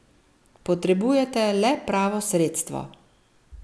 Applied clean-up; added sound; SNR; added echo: none; none; none; none.